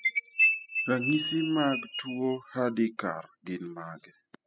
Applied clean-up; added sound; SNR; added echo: classical method spectral subtraction.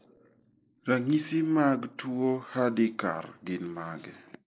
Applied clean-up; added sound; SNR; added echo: neural mask model Resemble Enhance denoiser.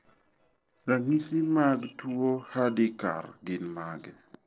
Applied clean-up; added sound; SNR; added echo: neural separator model SepFormer DNS4.